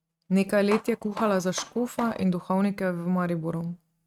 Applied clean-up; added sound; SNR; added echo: neural mask model RNNoise.